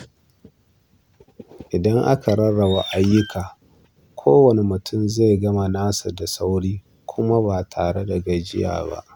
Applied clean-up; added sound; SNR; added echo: none; Bird; 16 dB; none.